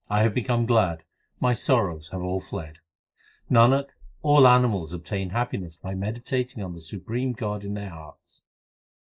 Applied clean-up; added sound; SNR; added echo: neural mask model Resemble Enhance denoiser.